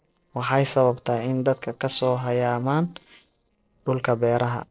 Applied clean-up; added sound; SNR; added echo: neural separator model SepFormer DNS4.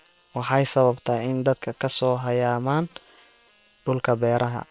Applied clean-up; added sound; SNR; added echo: neural separator model SepFormer WHAM!.